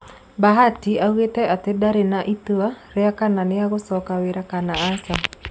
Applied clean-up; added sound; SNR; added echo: none; none; none; none.